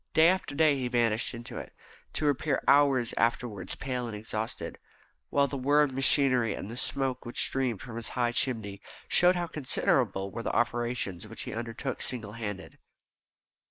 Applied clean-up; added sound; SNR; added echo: neural mask model Resemble Enhance denoiser.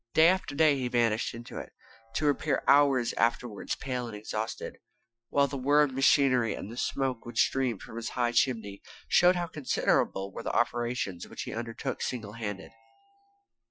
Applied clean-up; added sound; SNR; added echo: classical method Wiener filter.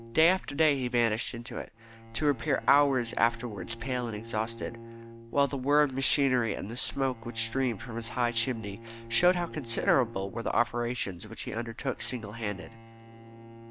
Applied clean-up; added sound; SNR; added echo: none; Bowed string instrument; 17 dB; none.